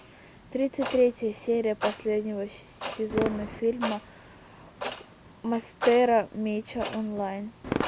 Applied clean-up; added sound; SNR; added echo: none; Fireworks + Clock; 8 dB; none.